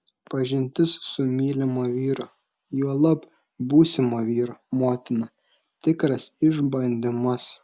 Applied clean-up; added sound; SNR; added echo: none; none; none; none.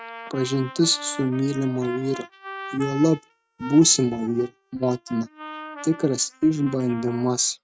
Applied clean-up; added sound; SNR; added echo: neural mask model RNNoise.